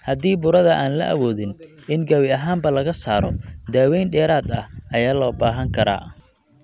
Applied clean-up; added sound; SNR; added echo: none; none; none; none.